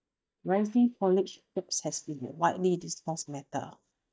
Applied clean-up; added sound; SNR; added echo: neural mask model DeepFilterNet 3.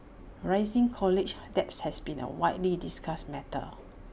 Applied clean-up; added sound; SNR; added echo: none; none; none; none.